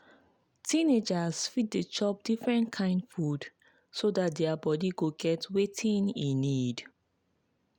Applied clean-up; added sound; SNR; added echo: none; none; none; none.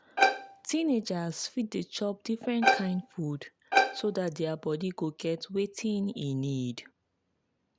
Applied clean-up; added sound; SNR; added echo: none; Bowed string instrument; -2 dB; none.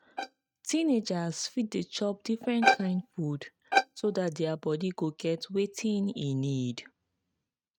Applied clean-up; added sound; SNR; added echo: neural mask model RNNoise.